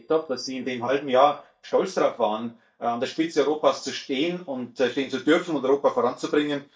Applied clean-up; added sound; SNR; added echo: neural mask model DeepFilterNet 3.